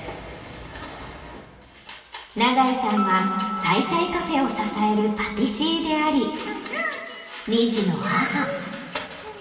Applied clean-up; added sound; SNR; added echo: none; Piano; 13 dB; reverberation time 2.5 s.